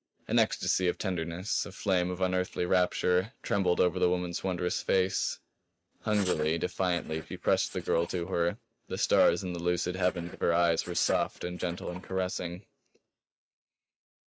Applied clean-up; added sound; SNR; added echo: neural mask model RNNoise.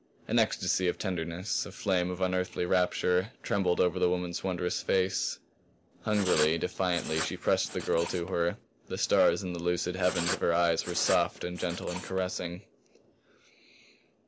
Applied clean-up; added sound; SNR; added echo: none; Writing; 9 dB; none.